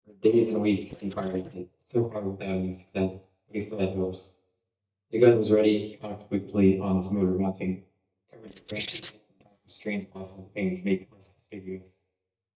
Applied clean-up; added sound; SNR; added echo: neural mask model DeepFilterNet 3.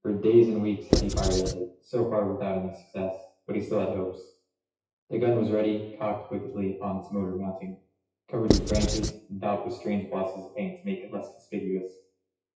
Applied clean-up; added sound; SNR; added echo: classical method WPE with log-MMSE.